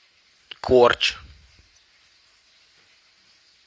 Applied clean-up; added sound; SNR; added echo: none; none; none; none.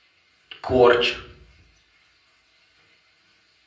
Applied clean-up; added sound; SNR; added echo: none; none; none; reverberation time 0.6 s.